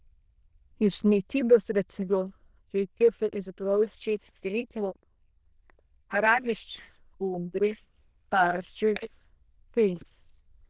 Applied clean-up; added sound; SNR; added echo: neural diffusion model UNIVERSE++.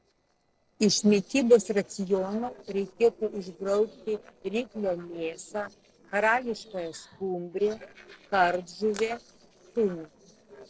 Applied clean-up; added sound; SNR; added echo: neural separator model SepFormer DNS4.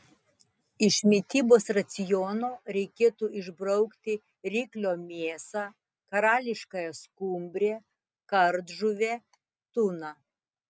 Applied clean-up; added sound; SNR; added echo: none; none; none; none.